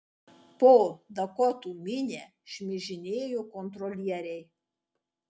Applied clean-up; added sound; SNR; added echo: none; none; none; none.